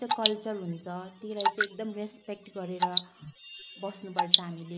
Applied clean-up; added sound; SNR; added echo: none; Drip / Water; -5 dB; none.